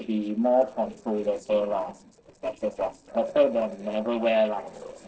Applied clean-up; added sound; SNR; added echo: neural separator model SepFormer DNS4.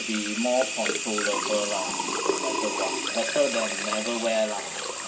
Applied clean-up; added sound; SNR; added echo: none; Sink (filling or washing) / Water tap, faucet; 0 dB; reverberation time 0.4 s.